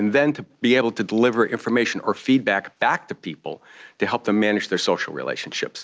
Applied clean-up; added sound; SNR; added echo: none; none; none; none.